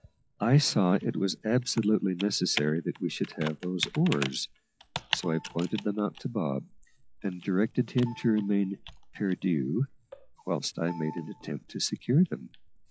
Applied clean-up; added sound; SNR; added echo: classical method log-MMSE.